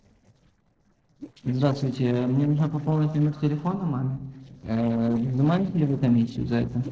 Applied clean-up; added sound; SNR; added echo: neural separator model SepFormer DNS4.